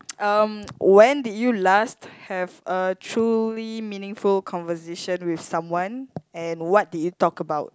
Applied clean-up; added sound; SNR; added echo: none; none; none; none.